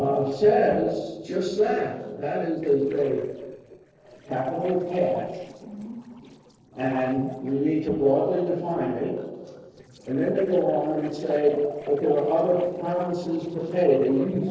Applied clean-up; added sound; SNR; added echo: neural separator model SepFormer DNS4.